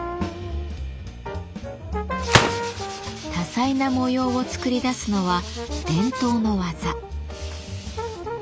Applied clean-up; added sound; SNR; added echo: none; Gunshot, gunfire; 3 dB; none.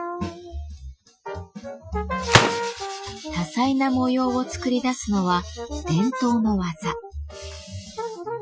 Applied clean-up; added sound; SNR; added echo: classical method Wiener filter.